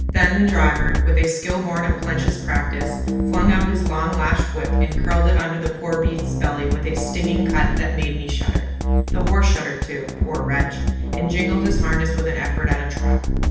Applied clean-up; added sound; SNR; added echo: none; Drum kit; -4 dB; reverberation time 0.9 s.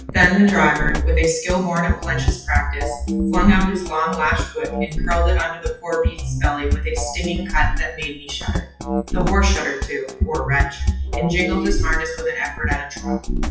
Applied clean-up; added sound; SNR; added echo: classical method WPE with log-MMSE.